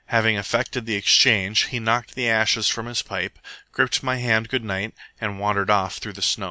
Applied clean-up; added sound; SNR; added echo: none; none; none; none.